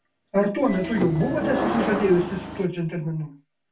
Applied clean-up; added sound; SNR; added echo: none; Subway, metro, underground / Sliding door; 3 dB; reverberation time 0.3 s.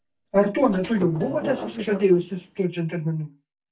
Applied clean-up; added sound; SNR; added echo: neural mask model DeepFilterNet 3.